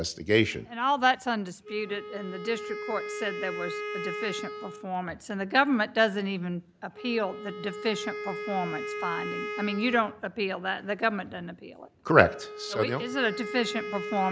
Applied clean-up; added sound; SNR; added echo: none; Wind instrument, woodwind instrument; 9 dB; none.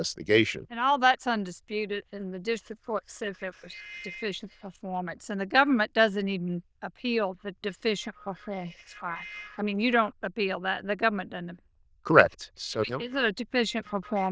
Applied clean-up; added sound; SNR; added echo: neural diffusion model UNIVERSE++.